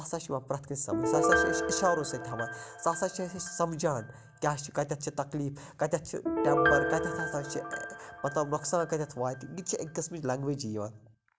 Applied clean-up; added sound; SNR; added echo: none; Piano; 1 dB; none.